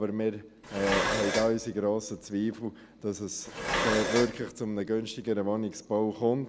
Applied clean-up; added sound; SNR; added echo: none; Dishes, pots, and pans; 3 dB; none.